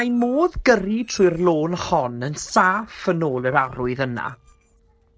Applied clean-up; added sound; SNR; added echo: neural separator model SepFormer DNS4.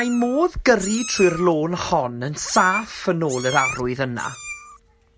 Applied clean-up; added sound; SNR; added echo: none; Meow; 12 dB; none.